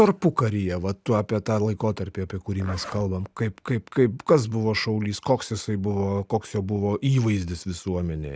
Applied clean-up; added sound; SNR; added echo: none; Zipper (clothing); 18 dB; none.